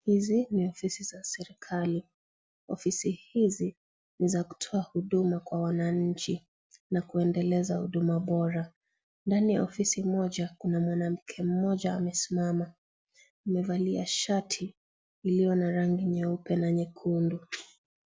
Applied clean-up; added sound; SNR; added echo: none; none; none; none.